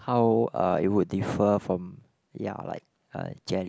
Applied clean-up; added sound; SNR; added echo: none; none; none; none.